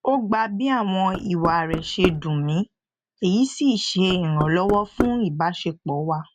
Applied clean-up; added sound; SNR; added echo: none; Knock; 7 dB; none.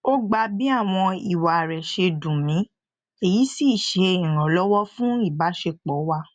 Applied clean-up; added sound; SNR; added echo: none; none; none; none.